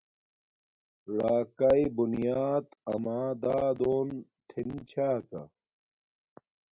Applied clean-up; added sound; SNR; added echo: none; none; none; none.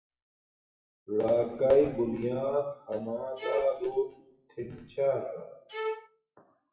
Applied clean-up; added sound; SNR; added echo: classical method WPE with log-MMSE.